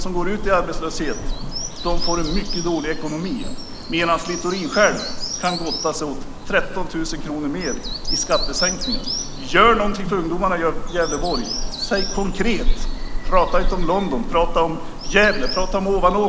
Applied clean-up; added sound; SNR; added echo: none; Bird vocalization, bird call, bird song; 1 dB; none.